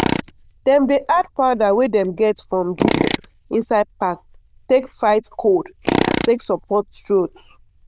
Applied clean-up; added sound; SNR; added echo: neural diffusion model UNIVERSE++.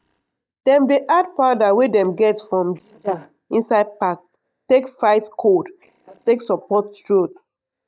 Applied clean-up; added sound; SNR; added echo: neural mask model DeepFilterNet 3.